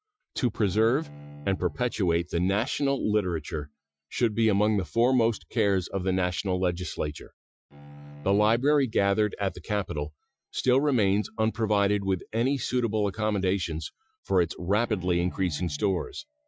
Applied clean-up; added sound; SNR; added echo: classical method Wiener filter.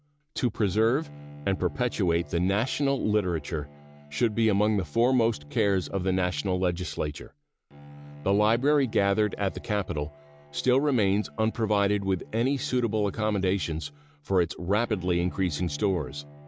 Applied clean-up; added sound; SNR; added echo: none; Bowed string instrument; 19 dB; none.